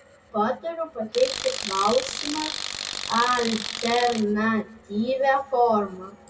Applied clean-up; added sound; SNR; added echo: none; Tools; 6 dB; reverberation time 1.0 s.